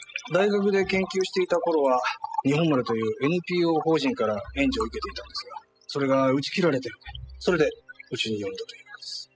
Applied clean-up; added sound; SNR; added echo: classical method spectral subtraction.